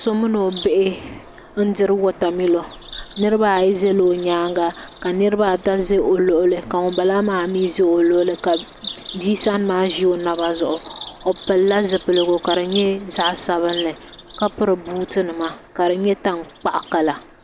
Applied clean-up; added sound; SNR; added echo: none; Bird vocalization, bird call, bird song; 16 dB; none.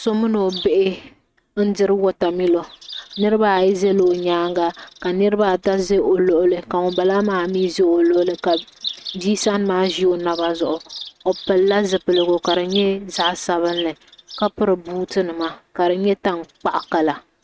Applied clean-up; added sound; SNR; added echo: neural mask model RNNoise.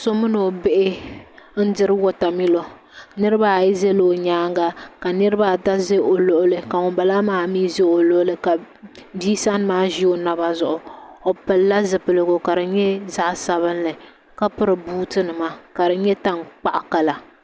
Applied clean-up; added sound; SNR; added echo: none; none; none; none.